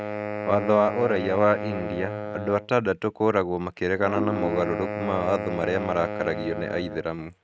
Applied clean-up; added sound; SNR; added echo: neural mask model RNNoise.